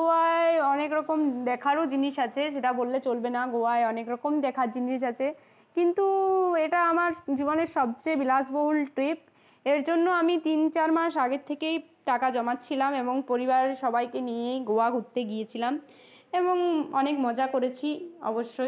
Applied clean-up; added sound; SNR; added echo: none; none; none; none.